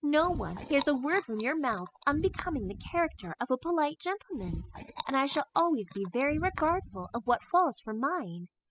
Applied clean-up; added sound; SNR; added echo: classical method spectral subtraction.